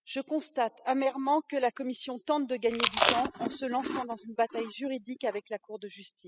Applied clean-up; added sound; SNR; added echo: classical method spectral subtraction.